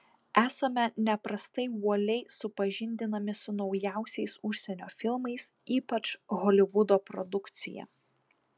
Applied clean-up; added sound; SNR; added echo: none; none; none; none.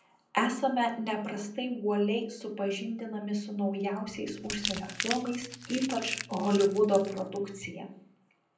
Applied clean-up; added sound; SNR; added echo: none; Crumpling, crinkling; 9 dB; reverberation time 0.6 s.